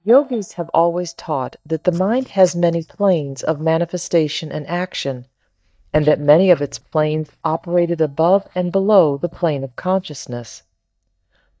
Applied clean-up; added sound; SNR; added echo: neural mask model DeepFilterNet 3.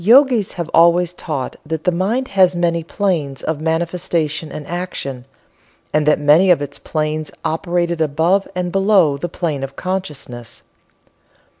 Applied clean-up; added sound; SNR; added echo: none; none; none; none.